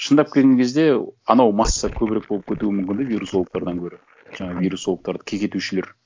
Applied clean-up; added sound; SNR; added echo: neural mask model Resemble Enhance denoiser.